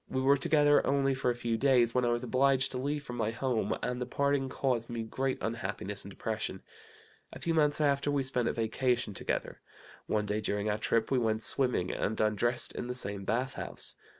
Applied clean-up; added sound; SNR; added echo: none; none; none; none.